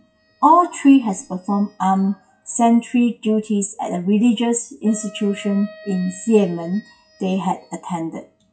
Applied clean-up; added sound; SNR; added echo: classical method WPE with log-MMSE.